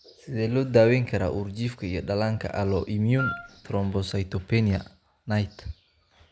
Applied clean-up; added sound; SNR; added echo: none; Wind instrument, woodwind instrument; 8 dB; none.